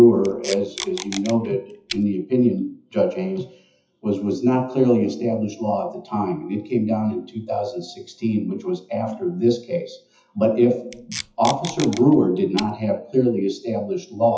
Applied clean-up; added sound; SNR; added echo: classical method WPE with log-MMSE.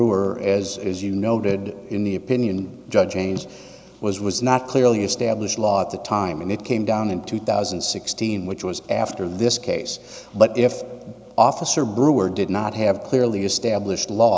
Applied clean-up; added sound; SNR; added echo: none; none; none; none.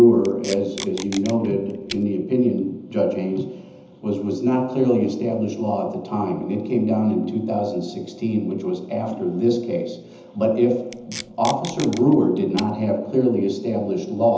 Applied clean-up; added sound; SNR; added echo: none; Packing tape, duct tape; 15 dB; reverberation time 0.8 s.